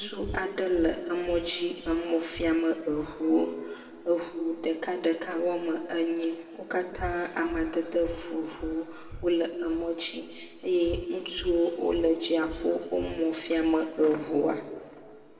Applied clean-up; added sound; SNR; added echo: none; Breathing; 15 dB; reverberation time 1.9 s.